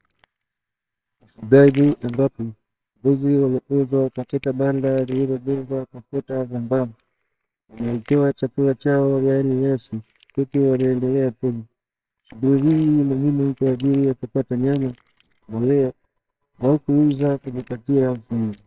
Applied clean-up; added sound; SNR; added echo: neural separator model SepFormer WHAMR!.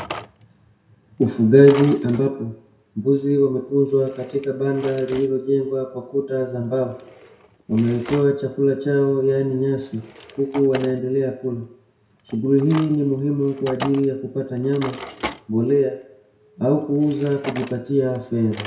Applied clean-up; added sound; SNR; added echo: none; Drawer open or close; 18 dB; reverberation time 0.5 s.